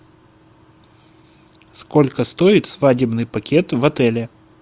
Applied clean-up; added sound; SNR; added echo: none; none; none; none.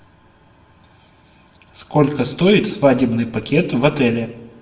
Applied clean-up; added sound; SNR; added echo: none; none; none; reverberation time 0.7 s.